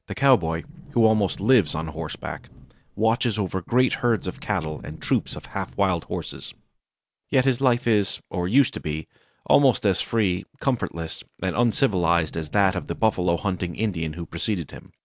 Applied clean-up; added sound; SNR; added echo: none; Sliding door; 20 dB; none.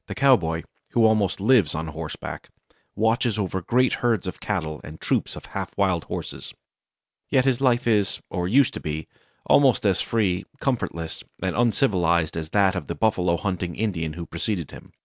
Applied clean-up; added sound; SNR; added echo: none; none; none; none.